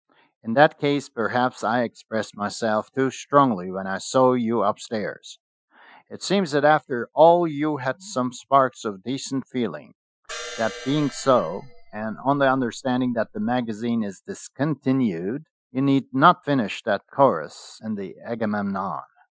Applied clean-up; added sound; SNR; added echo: classical method Wiener filter.